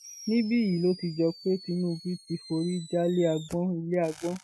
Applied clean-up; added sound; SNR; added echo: classical method spectral subtraction.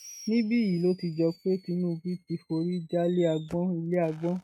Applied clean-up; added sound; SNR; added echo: neural mask model RNNoise.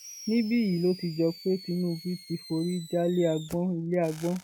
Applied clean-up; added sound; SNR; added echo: none; Fireworks; 18 dB; none.